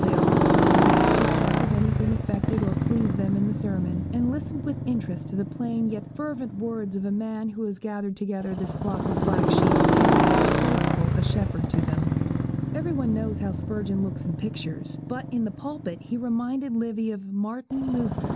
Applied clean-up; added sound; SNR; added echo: none; Motorcycle; -4 dB; none.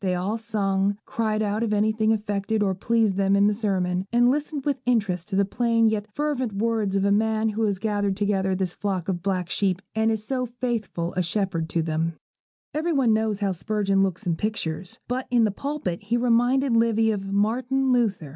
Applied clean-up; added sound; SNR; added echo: none; none; none; none.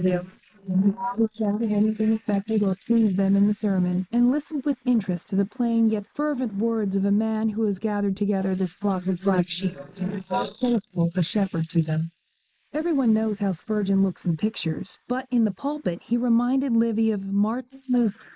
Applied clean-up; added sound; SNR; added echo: neural mask model Resemble Enhance denoiser.